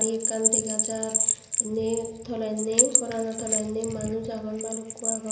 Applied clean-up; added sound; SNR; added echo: none; Bell; -4 dB; reverberation time 0.8 s.